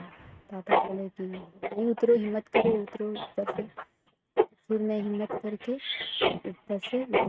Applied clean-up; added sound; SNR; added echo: neural mask model RNNoise.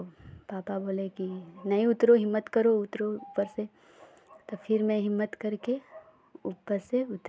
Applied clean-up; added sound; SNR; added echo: none; none; none; none.